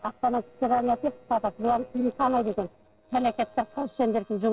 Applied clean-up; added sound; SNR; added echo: neural separator model SepFormer DNS4.